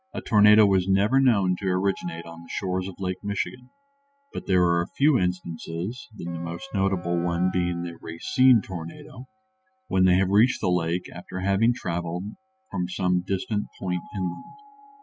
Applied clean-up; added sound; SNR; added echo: classical method spectral subtraction.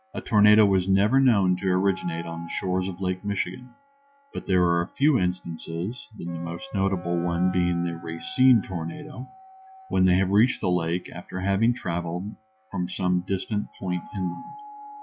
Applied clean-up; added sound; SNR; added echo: classical method log-MMSE.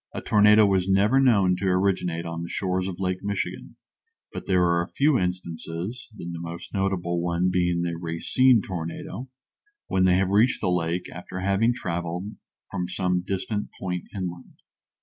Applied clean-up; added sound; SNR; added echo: none; none; none; none.